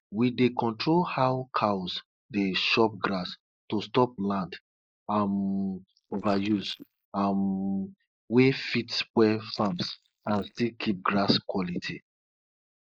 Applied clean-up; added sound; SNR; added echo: neural mask model Resemble Enhance denoiser.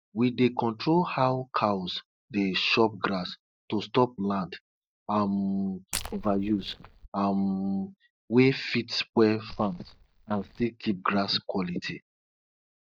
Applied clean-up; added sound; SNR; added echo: neural mask model DeepFilterNet 3.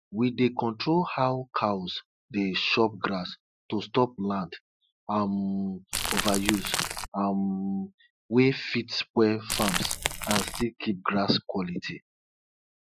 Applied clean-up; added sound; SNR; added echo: classical method Wiener filter.